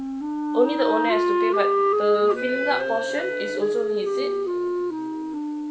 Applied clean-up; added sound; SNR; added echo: none; Wind instrument, woodwind instrument; -4 dB; none.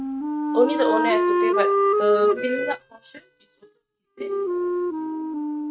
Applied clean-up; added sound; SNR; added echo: neural mask model RNNoise.